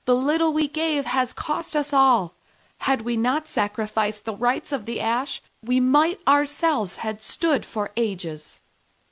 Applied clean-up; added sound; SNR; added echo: none; none; none; none.